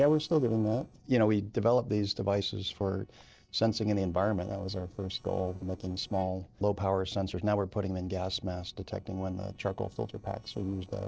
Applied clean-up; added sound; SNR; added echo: neural separator model SepFormer DNS4.